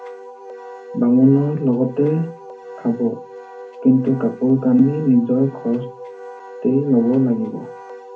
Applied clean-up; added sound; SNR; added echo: none; Wind instrument, woodwind instrument; 17 dB; reverberation time 0.3 s.